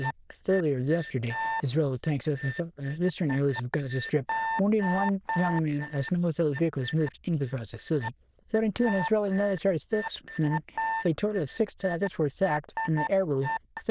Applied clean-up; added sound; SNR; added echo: neural diffusion model UNIVERSE++.